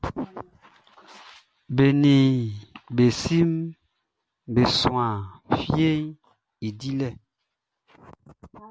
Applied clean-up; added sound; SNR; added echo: none; none; none; none.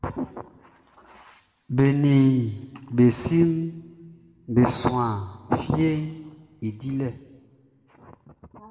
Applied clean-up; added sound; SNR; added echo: none; none; none; reverberation time 1.2 s.